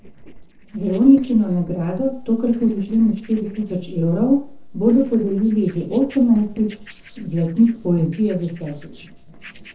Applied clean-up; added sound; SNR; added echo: neural separator model SepFormer DNS4.